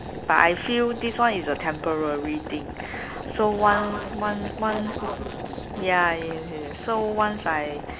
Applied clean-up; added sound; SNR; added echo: none; Boiling; 10 dB; none.